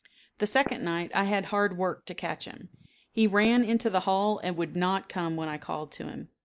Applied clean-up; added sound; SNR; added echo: neural mask model Resemble Enhance denoiser.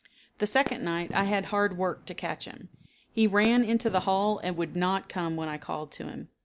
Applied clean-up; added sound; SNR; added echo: none; Fireworks; 15 dB; none.